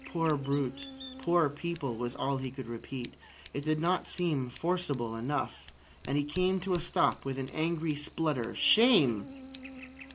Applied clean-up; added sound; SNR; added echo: none; Scissors + Buzz; 16 dB; none.